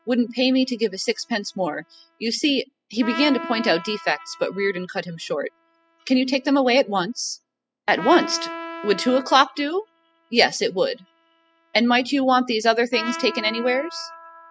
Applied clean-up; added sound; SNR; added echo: classical method spectral subtraction.